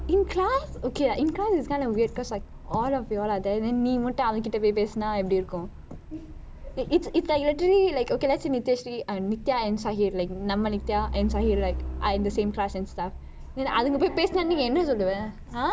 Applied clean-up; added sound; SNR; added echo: none; Truck; 11 dB; none.